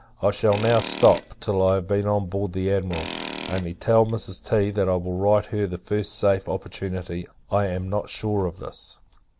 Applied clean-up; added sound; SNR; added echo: none; Tools; 12 dB; none.